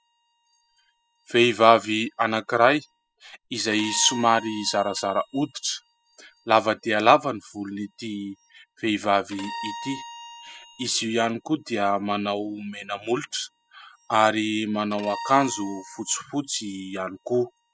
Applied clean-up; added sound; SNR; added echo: classical method spectral subtraction.